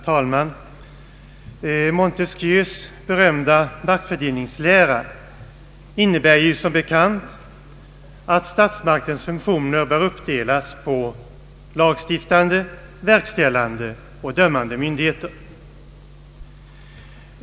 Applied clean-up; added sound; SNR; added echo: none; none; none; none.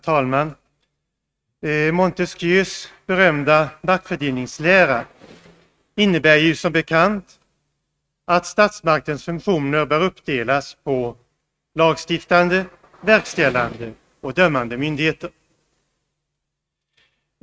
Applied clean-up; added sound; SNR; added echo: neural mask model RNNoise.